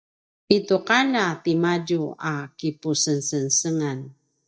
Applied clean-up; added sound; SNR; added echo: neural mask model DeepFilterNet 3.